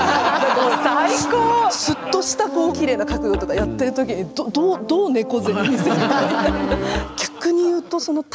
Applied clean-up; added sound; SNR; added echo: none; Musical instrument; 12 dB; none.